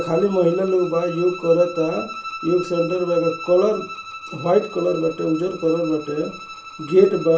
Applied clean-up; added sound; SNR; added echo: none; Bowed string instrument; 14 dB; reverberation time 0.3 s.